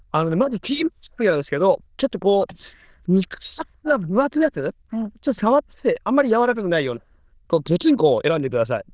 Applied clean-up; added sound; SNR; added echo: neural diffusion model UNIVERSE++.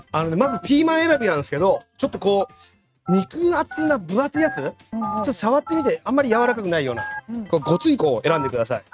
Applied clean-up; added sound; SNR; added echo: neural mask model RNNoise.